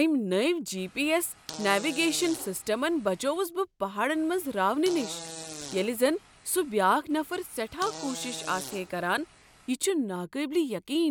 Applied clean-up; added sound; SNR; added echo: none; Fart; 15 dB; none.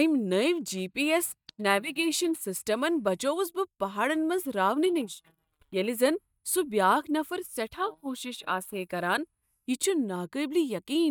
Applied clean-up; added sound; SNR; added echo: neural mask model DeepFilterNet 3.